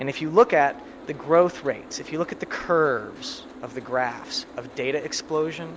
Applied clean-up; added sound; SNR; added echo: none; Boat, Water vehicle; 17 dB; none.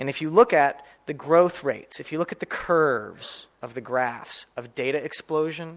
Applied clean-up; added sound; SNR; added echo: none; none; none; none.